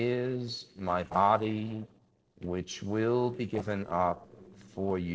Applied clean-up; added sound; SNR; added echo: neural separator model SepFormer DNS4.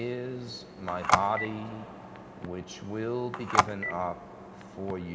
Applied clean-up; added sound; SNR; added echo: none; Telephone; -2 dB; none.